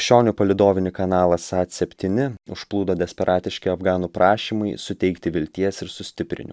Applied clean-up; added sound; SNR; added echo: none; none; none; none.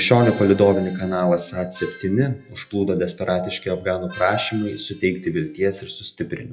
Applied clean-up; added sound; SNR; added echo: classical method WPE with log-MMSE.